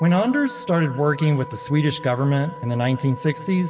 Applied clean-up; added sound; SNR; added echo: none; Wind instrument, woodwind instrument; 16 dB; reverberation time 2.8 s.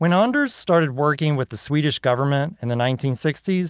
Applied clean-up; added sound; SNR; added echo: none; none; none; none.